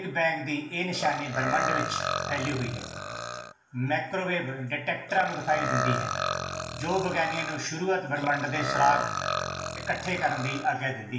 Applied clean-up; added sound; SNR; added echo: none; Burping, eructation; 3 dB; reverberation time 0.9 s.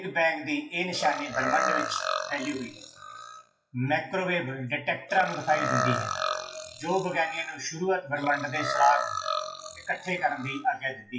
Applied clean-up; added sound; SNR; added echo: classical method WPE with log-MMSE.